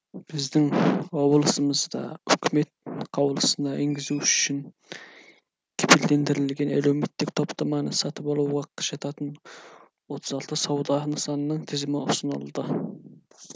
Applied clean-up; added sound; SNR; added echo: none; none; none; none.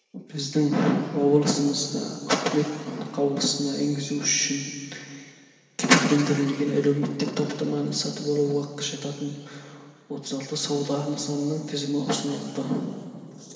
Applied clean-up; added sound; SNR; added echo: none; none; none; reverberation time 2.7 s.